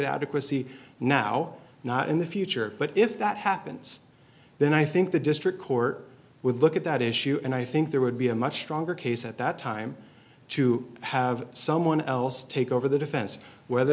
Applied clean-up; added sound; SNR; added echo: none; none; none; none.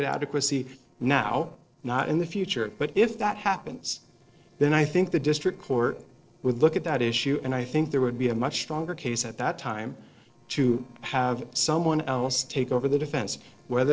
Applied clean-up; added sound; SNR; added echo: neural separator model SepFormer DNS4.